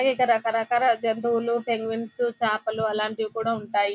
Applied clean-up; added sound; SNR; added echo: none; Bell; 16 dB; none.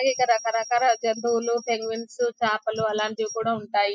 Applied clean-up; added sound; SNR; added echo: classical method spectral subtraction.